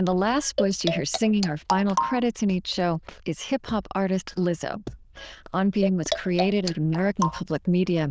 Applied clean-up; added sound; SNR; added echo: neural diffusion model UNIVERSE++.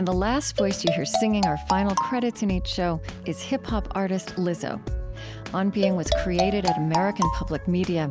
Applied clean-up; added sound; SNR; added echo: none; Marimba, xylophone; 2 dB; none.